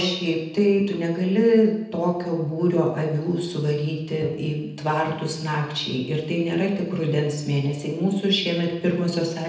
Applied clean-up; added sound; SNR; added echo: none; none; none; reverberation time 0.9 s.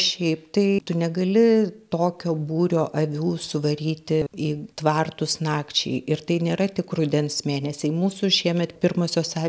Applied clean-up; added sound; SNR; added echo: none; none; none; none.